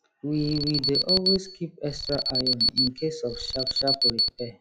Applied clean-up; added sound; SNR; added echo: classical method log-MMSE.